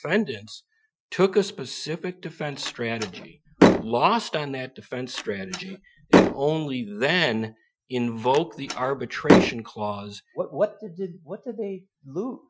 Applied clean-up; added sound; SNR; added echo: classical method Wiener filter.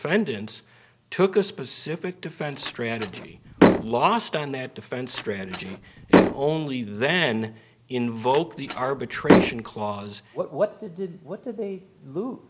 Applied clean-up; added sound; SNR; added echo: none; Slam; -3 dB; none.